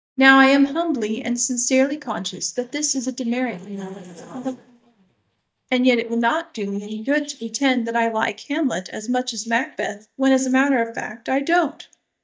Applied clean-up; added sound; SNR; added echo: neural mask model DeepFilterNet 3.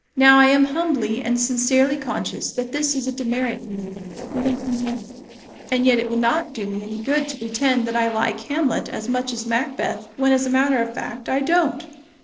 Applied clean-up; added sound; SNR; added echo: neural separator model SepFormer DNS4.